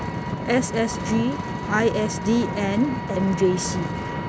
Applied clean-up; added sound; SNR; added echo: none; Vehicle; 4 dB; none.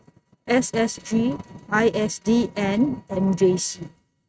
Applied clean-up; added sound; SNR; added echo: neural mask model RNNoise.